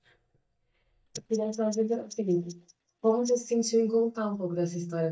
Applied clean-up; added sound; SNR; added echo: neural mask model DeepFilterNet 3.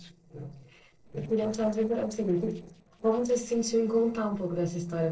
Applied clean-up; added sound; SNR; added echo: neural separator model SepFormer DNS4.